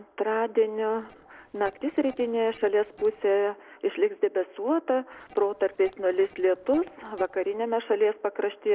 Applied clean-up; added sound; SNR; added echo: neural separator model SepFormer DNS4.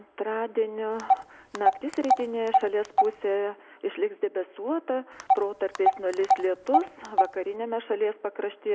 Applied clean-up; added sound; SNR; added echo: none; Telephone; -3 dB; none.